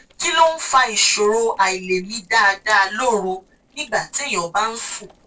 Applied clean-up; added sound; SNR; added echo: neural separator model SepFormer DNS4.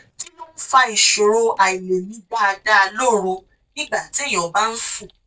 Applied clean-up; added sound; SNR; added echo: neural mask model DeepFilterNet 3.